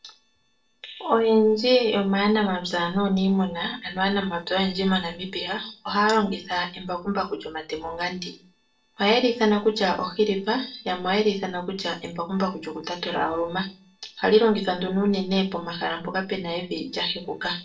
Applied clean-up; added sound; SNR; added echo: neural separator model SepFormer DNS4.